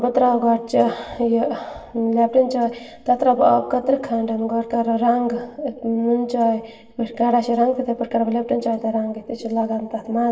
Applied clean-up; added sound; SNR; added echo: none; none; none; reverberation time 0.8 s.